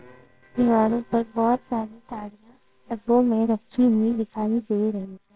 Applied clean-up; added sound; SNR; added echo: neural separator model SepFormer WHAMR!.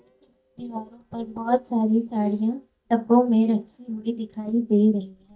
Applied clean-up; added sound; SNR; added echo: neural mask model DeepFilterNet 3.